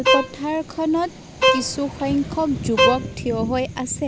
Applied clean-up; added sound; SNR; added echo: none; Bowed string instrument; 0 dB; none.